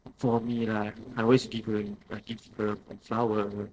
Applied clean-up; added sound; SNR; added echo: neural separator model SepFormer DNS4.